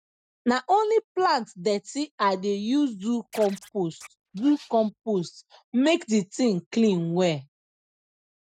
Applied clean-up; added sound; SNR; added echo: neural mask model RNNoise.